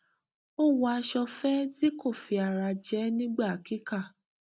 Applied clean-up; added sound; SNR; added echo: none; none; none; none.